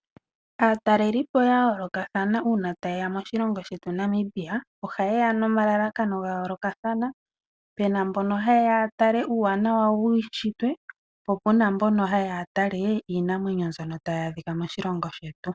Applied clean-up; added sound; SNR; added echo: none; none; none; none.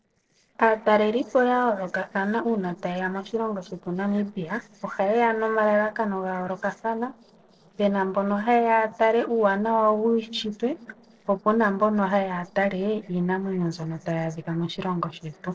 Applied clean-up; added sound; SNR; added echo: neural separator model SepFormer DNS4.